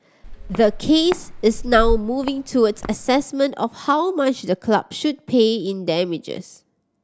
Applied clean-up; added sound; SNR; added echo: none; Walk, footsteps; 7 dB; none.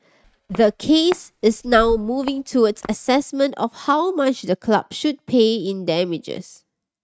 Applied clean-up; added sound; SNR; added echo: neural mask model RNNoise.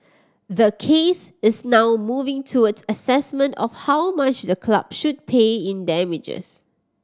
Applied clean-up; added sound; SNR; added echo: none; none; none; none.